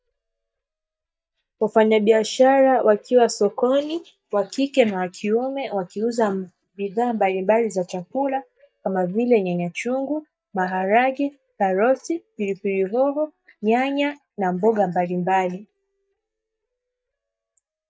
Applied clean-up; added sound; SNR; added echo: neural mask model DeepFilterNet 3.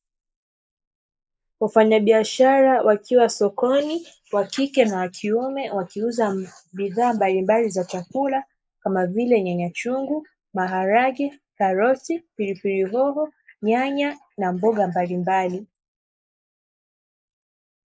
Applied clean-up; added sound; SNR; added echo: neural mask model Resemble Enhance denoiser.